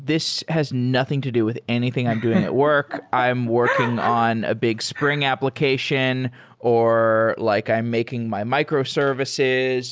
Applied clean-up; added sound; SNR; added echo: none; none; none; none.